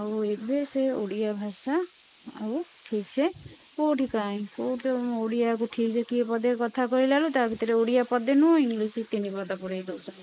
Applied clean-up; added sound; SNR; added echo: neural mask model Resemble Enhance denoiser.